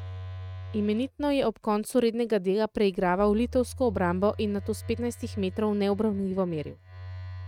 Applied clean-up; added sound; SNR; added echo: neural mask model RNNoise.